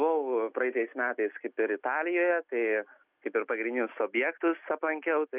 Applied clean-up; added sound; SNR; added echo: none; none; none; none.